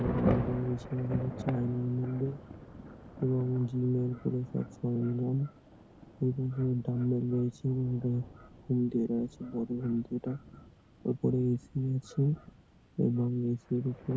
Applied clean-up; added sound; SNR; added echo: none; Thunder / Rain; 10 dB; none.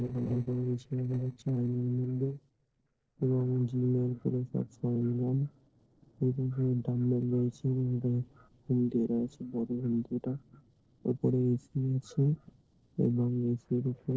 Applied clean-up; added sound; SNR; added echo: neural separator model SepFormer DNS4.